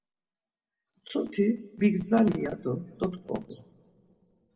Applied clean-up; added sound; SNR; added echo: none; none; none; reverberation time 1.0 s.